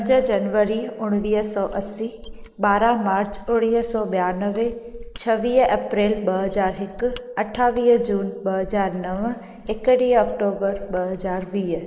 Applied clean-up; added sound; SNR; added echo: neural mask model Resemble Enhance denoiser.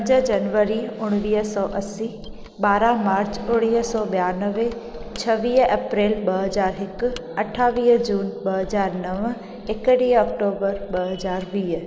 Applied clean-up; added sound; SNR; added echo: none; Mechanisms; 18 dB; none.